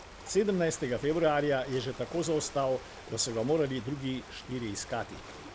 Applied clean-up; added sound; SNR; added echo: none; Ocean; 15 dB; none.